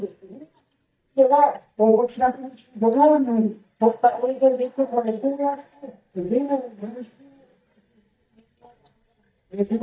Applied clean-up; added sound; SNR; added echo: neural mask model DeepFilterNet 3.